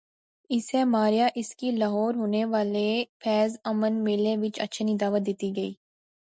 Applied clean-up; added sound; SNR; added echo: none; none; none; none.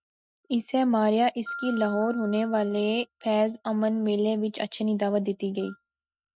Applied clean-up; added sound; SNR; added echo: neural mask model RNNoise.